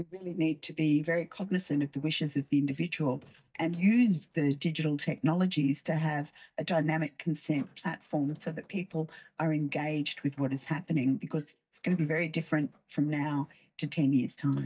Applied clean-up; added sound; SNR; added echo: neural mask model DeepFilterNet 3.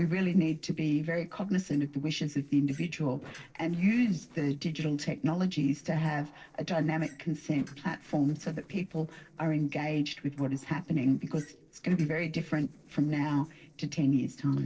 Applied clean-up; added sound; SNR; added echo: neural separator model SepFormer DNS4.